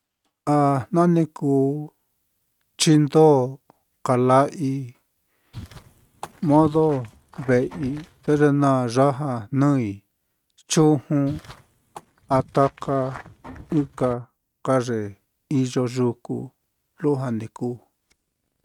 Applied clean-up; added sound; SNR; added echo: neural mask model RNNoise.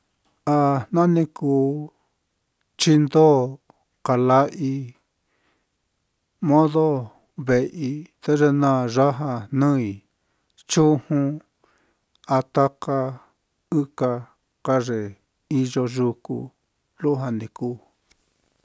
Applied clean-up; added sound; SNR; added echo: none; none; none; none.